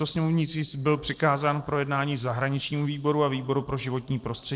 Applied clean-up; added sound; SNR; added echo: neural separator model SepFormer DNS4.